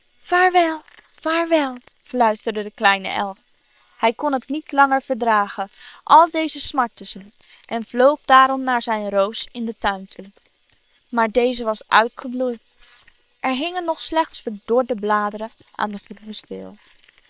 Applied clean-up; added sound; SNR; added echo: neural separator model SepFormer WHAM!.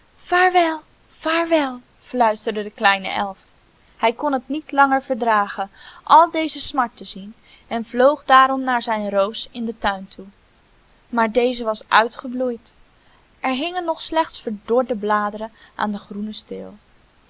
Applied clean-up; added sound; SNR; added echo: none; none; none; none.